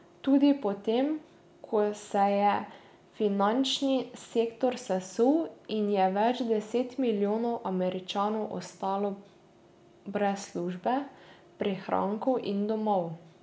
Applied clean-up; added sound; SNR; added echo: none; none; none; none.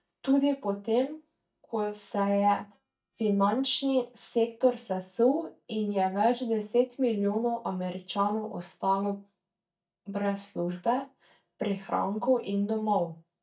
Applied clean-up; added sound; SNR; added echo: neural mask model DeepFilterNet 3.